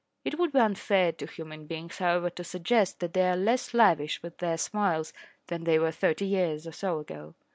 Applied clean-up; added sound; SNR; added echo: none; none; none; none.